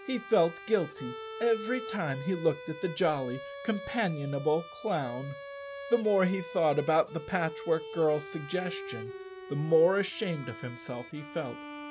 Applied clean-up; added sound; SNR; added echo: none; Bowed string instrument; 12 dB; none.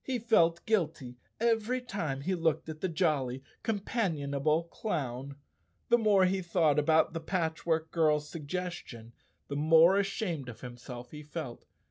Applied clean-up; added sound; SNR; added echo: none; none; none; none.